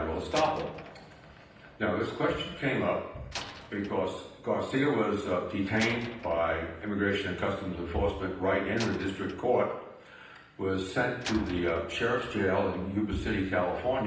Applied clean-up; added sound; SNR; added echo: none; Slam; 17 dB; reverberation time 0.9 s.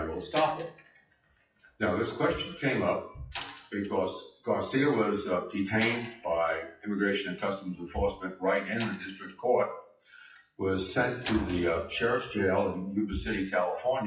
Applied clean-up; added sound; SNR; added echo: classical method WPE with log-MMSE.